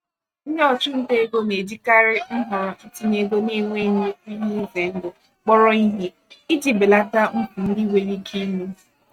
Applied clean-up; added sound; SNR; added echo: neural mask model RNNoise.